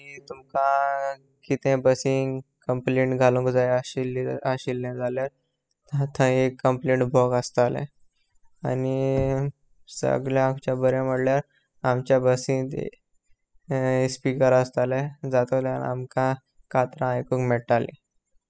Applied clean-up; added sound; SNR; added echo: classical method spectral subtraction.